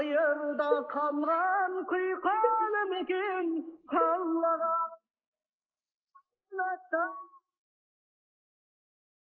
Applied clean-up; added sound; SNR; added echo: neural mask model Resemble Enhance denoiser.